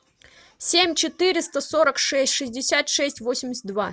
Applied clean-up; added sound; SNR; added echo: none; none; none; none.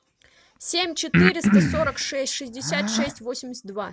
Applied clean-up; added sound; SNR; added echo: none; Breathing; -5 dB; none.